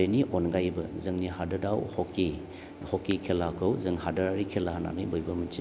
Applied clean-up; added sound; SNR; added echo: none; none; none; none.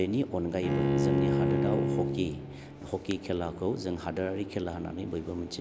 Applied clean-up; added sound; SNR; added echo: none; Bowed string instrument; -3 dB; none.